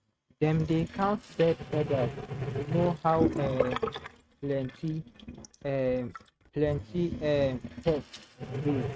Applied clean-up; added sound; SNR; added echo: neural mask model RNNoise.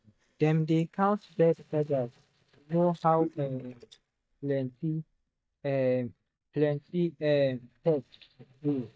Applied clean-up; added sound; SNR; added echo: neural mask model DeepFilterNet 3.